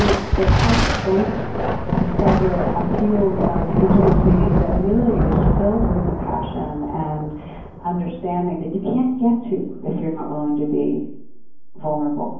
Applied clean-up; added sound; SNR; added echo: none; Thunder; -1 dB; reverberation time 0.9 s.